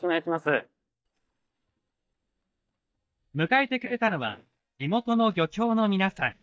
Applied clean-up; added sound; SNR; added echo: neural mask model DeepFilterNet 3.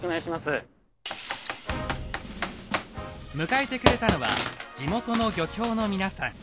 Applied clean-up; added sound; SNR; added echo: none; Computer keyboard; 2 dB; none.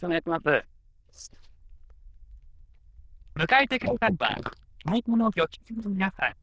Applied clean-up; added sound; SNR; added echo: neural diffusion model UNIVERSE++.